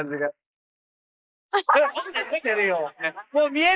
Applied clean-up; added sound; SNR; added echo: neural mask model Resemble Enhance denoiser.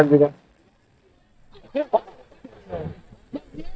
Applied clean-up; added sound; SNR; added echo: neural mask model DeepFilterNet 3.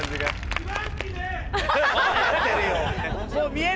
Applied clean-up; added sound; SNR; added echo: none; none; none; none.